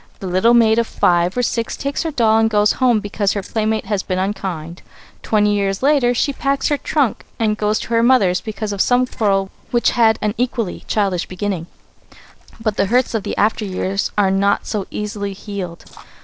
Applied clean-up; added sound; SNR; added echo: neural separator model SepFormer DNS4.